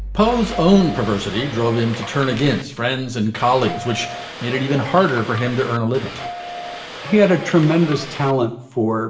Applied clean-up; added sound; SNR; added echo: none; Subway, metro, underground / Doorbell; 12 dB; reverberation time 0.6 s.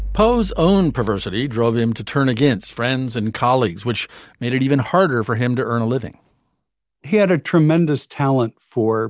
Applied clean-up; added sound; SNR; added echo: none; none; none; none.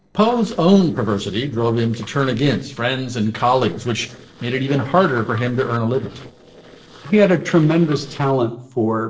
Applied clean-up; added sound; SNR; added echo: neural separator model SepFormer DNS4.